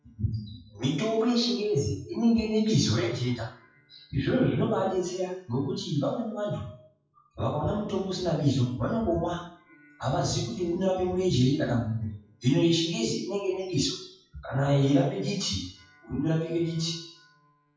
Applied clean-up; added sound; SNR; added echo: classical method WPE with log-MMSE.